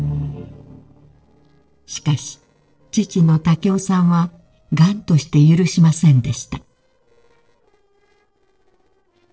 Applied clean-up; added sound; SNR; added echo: neural separator model SepFormer DNS4.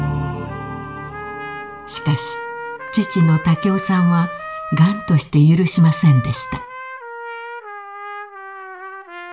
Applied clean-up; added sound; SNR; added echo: none; Trumpet; 12 dB; reverberation time 0.4 s.